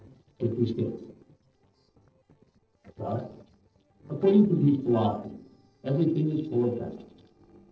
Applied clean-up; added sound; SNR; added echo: neural separator model SepFormer DNS4.